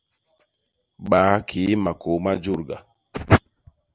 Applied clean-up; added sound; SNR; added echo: none; none; none; none.